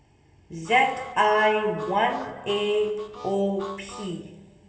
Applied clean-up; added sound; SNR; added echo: none; Harmonica; 17 dB; reverberation time 1.9 s.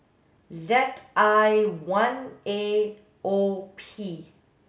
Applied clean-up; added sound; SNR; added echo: none; none; none; none.